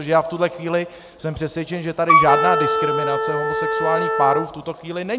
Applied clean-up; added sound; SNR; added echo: none; Wind instrument, woodwind instrument; -3 dB; none.